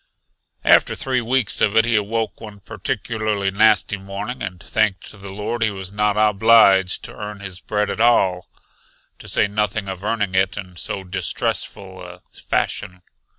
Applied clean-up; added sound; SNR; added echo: none; none; none; none.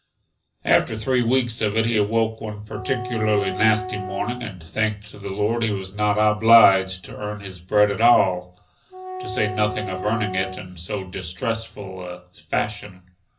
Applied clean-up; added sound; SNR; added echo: none; Wind instrument, woodwind instrument; 10 dB; reverberation time 0.4 s.